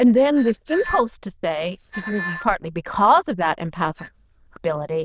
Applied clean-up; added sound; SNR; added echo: neural diffusion model UNIVERSE++.